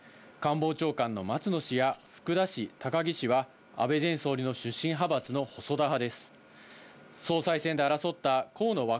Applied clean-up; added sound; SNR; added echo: none; Rattle (instrument); 12 dB; none.